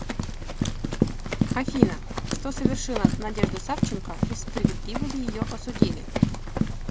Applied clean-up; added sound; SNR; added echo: none; Run; -4 dB; none.